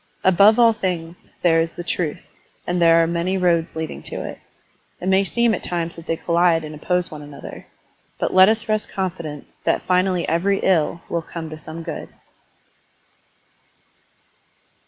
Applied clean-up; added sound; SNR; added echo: none; none; none; none.